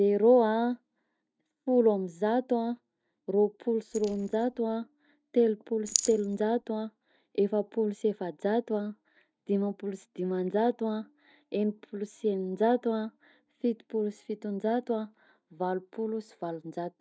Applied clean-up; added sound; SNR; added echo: neural mask model RNNoise.